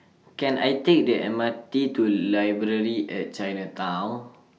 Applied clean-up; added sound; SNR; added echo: none; none; none; none.